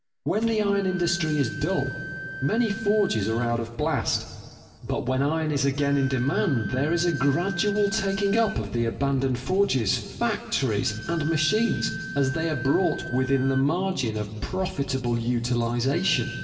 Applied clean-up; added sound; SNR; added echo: none; Wind instrument, woodwind instrument; 14 dB; reverberation time 2.0 s.